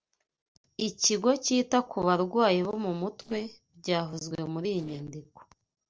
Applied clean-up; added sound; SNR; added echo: neural separator model SepFormer DNS4.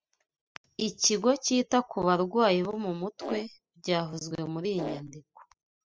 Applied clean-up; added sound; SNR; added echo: classical method spectral subtraction.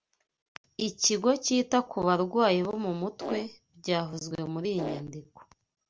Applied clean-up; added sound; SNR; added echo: none; Fart; 8 dB; none.